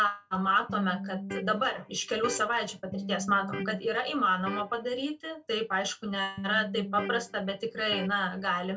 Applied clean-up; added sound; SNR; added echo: none; Electric guitar; 9 dB; reverberation time 0.2 s.